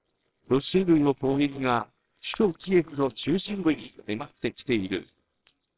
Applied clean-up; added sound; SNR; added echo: neural separator model SepFormer WHAMR!.